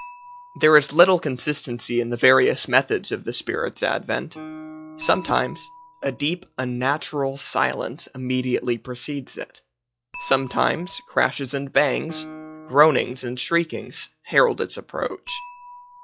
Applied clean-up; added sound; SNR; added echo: classical method log-MMSE.